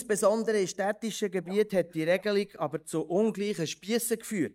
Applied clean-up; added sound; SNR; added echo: neural mask model DeepFilterNet 3.